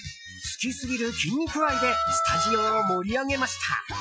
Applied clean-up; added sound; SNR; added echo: classical method Wiener filter.